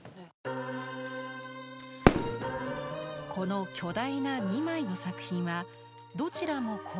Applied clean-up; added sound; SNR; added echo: none; Fireworks; -2 dB; none.